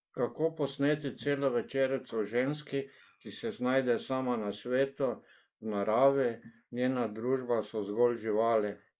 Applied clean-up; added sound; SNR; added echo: neural mask model Resemble Enhance denoiser.